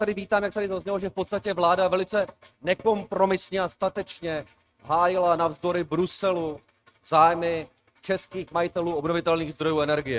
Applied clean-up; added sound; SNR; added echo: neural mask model RNNoise.